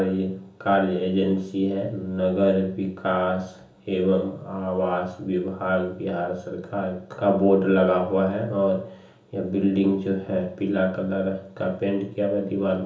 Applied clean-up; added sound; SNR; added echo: none; none; none; reverberation time 1.2 s.